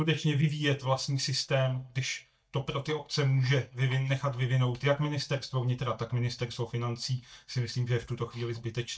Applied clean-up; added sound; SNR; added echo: neural mask model DeepFilterNet 3.